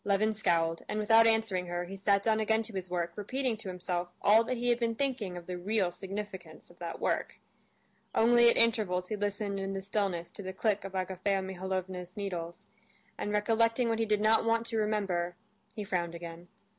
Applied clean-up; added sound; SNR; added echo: none; none; none; none.